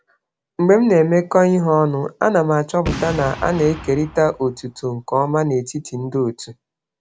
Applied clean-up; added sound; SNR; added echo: none; Boom; 12 dB; none.